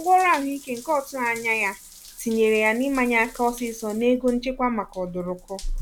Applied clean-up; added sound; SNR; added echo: none; Drip / Trickle, dribble / Bathtub (filling or washing) / Water tap, faucet; 15 dB; none.